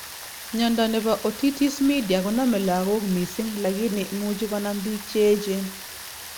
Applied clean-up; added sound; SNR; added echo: none; Rain; 14 dB; none.